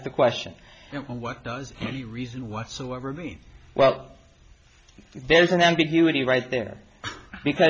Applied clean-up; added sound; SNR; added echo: none; none; none; none.